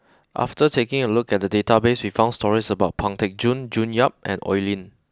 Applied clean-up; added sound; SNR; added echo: none; none; none; none.